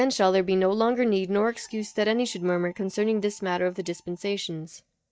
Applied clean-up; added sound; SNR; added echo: neural mask model DeepFilterNet 3.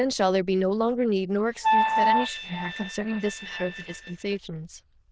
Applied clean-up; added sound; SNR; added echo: neural diffusion model UNIVERSE++.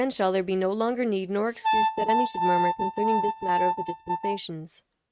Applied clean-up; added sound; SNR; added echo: neural mask model RNNoise.